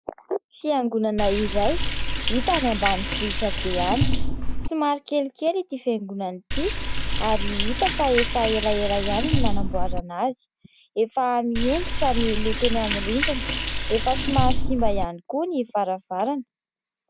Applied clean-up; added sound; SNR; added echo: none; Liquid; -3 dB; none.